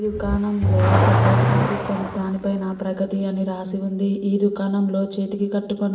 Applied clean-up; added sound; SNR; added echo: none; Accelerating, revving, vroom / Car; 0 dB; reverberation time 0.6 s.